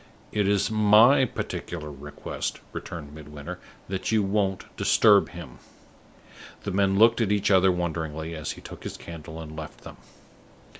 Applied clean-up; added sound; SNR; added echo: none; none; none; none.